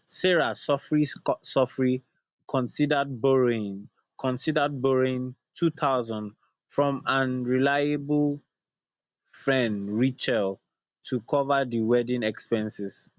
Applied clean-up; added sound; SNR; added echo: none; none; none; none.